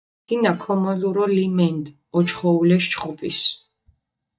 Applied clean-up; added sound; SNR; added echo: neural mask model DeepFilterNet 3.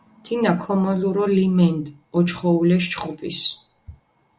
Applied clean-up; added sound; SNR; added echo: none; none; none; none.